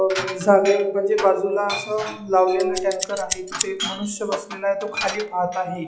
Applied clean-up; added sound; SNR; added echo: classical method log-MMSE.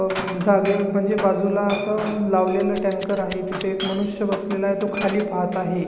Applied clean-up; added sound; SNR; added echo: none; Scissors + Glass; 12 dB; none.